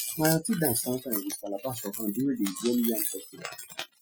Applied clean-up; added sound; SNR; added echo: classical method Wiener filter.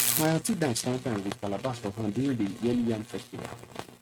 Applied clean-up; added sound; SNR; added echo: neural mask model RNNoise.